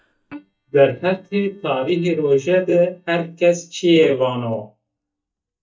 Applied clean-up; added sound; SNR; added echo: neural mask model DeepFilterNet 3.